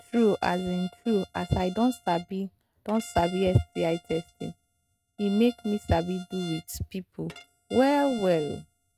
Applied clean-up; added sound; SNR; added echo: neural mask model RNNoise.